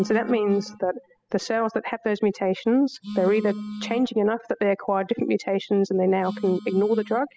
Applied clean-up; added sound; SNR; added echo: classical method spectral subtraction.